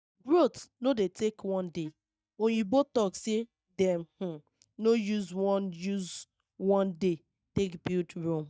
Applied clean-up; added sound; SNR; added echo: neural mask model DeepFilterNet 3.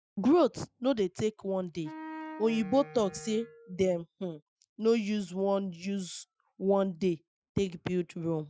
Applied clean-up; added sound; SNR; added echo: classical method Wiener filter.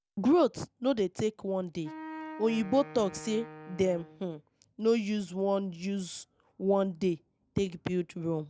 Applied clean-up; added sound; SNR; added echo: none; Wind instrument, woodwind instrument; 15 dB; none.